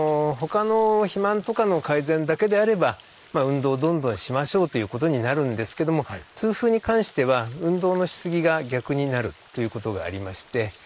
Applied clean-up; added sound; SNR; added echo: neural mask model Resemble Enhance denoiser.